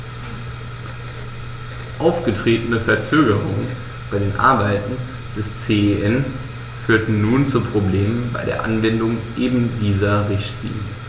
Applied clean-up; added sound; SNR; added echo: none; none; none; none.